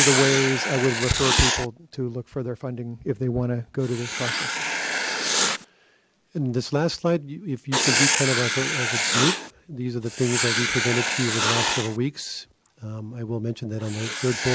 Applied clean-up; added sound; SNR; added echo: none; Writing; 0 dB; none.